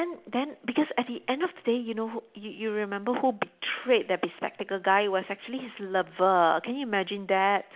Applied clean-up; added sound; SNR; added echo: none; none; none; none.